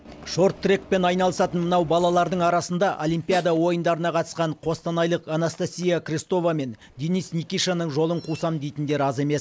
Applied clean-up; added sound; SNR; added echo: none; Snare drum; 18 dB; none.